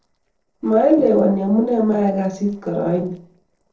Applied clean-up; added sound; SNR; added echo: neural separator model SepFormer DNS4.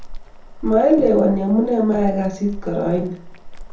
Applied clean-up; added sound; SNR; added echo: none; Boiling; 12 dB; reverberation time 0.6 s.